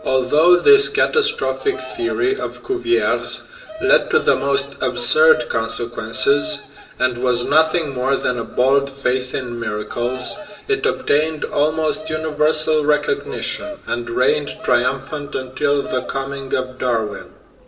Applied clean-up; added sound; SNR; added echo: none; Bird vocalization, bird call, bird song; 17 dB; reverberation time 0.6 s.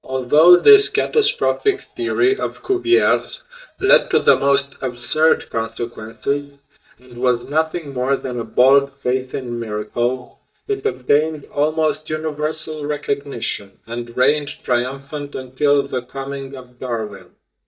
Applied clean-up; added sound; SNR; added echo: neural mask model DeepFilterNet 3.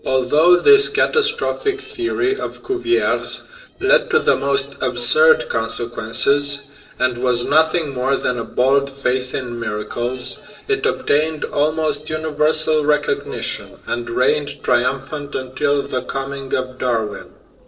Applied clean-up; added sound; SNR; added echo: neural separator model SepFormer DNS4.